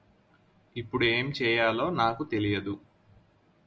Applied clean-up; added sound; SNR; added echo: none; none; none; none.